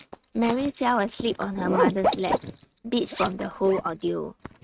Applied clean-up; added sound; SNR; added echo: neural mask model RNNoise.